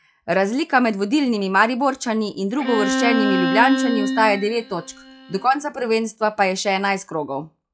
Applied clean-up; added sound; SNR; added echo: classical method log-MMSE.